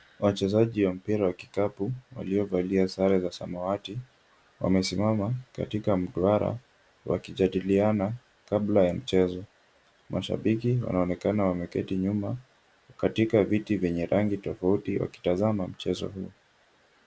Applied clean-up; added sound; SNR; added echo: none; none; none; none.